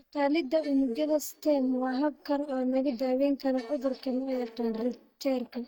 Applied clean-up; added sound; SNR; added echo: neural mask model DeepFilterNet 3.